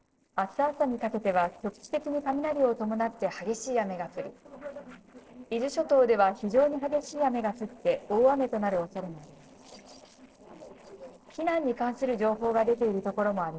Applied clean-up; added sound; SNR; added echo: neural separator model SepFormer DNS4.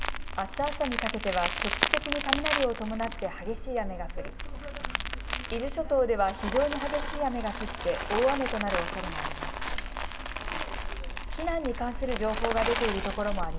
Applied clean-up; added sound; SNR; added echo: none; Crumpling, crinkling; 0 dB; reverberation time 2.7 s.